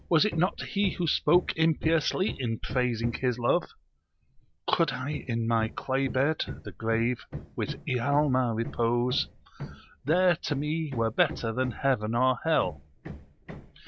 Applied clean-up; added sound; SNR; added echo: none; Hammer; 14 dB; none.